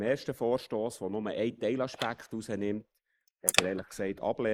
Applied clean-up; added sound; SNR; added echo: neural mask model Resemble Enhance denoiser.